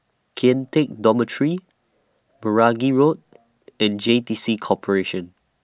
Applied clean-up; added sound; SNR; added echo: none; none; none; none.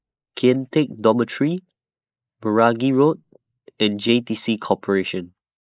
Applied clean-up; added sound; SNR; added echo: neural mask model Resemble Enhance denoiser.